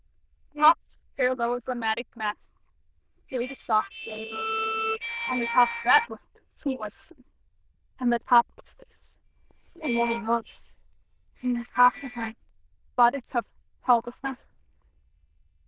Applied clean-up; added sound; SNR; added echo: neural diffusion model UNIVERSE++.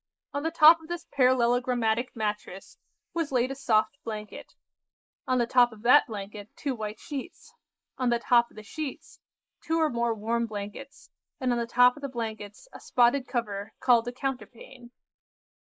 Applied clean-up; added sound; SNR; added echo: neural mask model Resemble Enhance denoiser.